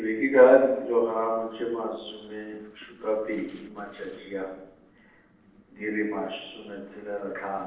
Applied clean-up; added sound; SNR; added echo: neural separator model SepFormer DNS4.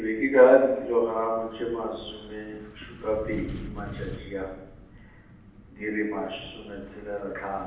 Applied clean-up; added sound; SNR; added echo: none; Wind; 16 dB; reverberation time 0.9 s.